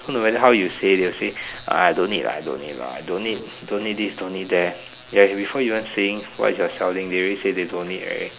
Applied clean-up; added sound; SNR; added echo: none; none; none; none.